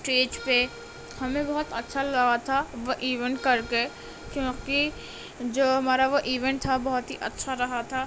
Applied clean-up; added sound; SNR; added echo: none; Accordion; 18 dB; none.